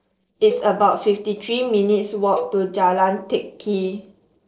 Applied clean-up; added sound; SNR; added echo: neural separator model SepFormer DNS4.